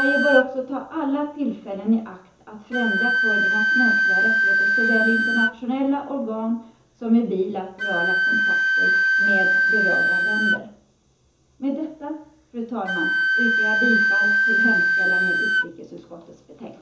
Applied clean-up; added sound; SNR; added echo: none; Wind instrument, woodwind instrument; -5 dB; reverberation time 0.7 s.